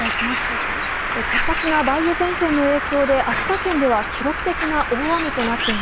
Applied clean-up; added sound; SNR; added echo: none; Bird; 2 dB; none.